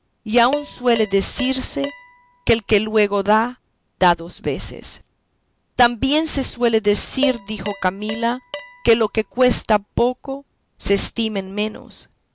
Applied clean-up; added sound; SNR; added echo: none; Dishes, pots, and pans; 13 dB; none.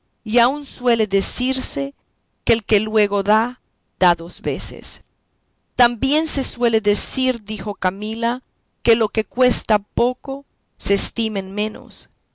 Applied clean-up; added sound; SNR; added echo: none; none; none; none.